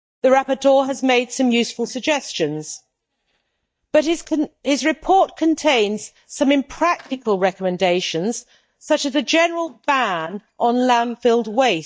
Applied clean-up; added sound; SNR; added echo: neural mask model DeepFilterNet 3.